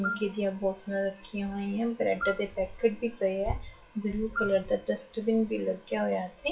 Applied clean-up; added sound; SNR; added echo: classical method WPE with log-MMSE.